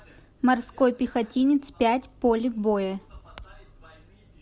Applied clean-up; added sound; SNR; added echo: none; none; none; none.